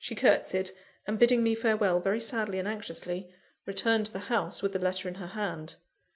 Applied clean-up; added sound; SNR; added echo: none; none; none; none.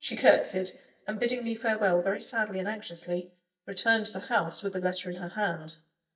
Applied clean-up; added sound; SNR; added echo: neural mask model DeepFilterNet 3.